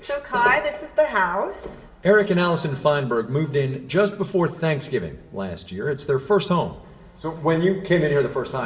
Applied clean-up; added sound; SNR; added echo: none; none; none; reverberation time 2.5 s.